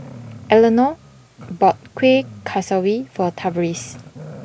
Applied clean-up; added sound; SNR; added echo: none; Growling; 19 dB; none.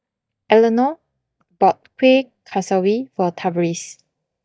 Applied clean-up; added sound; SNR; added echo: neural mask model DeepFilterNet 3.